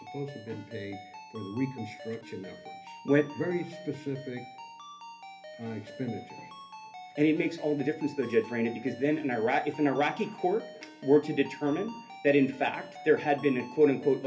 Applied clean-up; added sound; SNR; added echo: none; Ringtone; 17 dB; reverberation time 0.3 s.